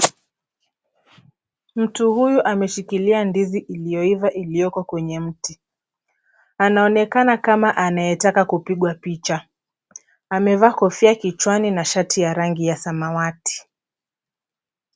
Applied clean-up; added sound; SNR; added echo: none; none; none; none.